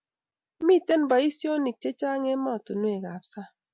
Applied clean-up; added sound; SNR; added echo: none; none; none; none.